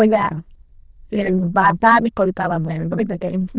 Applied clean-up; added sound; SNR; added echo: neural diffusion model UNIVERSE++.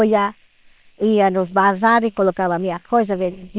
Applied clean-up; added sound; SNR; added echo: neural separator model SepFormer WHAM!.